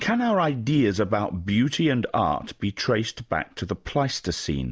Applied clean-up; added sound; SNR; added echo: none; none; none; none.